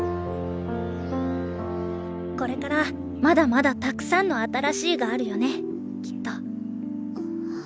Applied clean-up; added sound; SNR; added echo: none; none; none; none.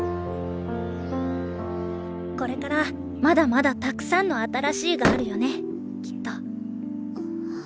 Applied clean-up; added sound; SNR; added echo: none; Slam; 2 dB; none.